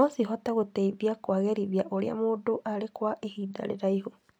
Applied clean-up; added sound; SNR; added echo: none; none; none; none.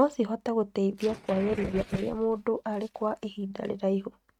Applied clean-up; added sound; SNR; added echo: neural mask model RNNoise.